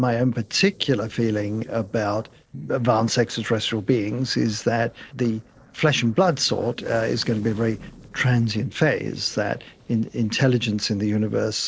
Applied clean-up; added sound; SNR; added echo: neural separator model SepFormer DNS4.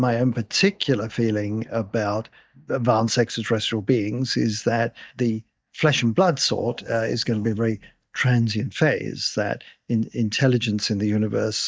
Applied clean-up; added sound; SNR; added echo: neural mask model DeepFilterNet 3.